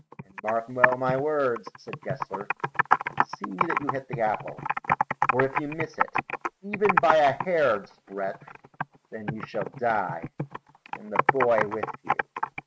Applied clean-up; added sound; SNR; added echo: neural mask model RNNoise.